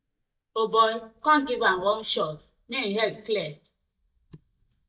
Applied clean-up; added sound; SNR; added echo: neural mask model DeepFilterNet 3.